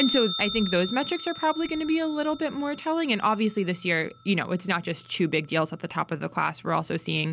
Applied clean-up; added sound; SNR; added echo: none; Bell; 9 dB; none.